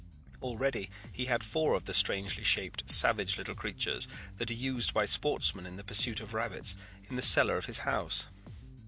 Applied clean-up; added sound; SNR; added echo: none; Bass guitar; 19 dB; none.